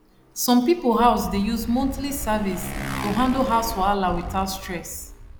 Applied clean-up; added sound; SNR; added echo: none; Motorcycle; 10 dB; none.